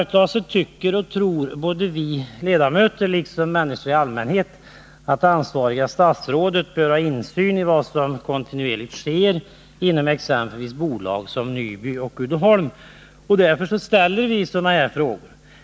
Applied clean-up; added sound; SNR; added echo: none; none; none; none.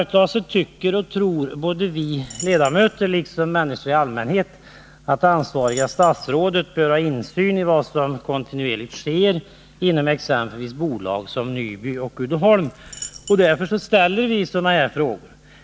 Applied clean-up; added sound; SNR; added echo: none; Coin (dropping); 18 dB; none.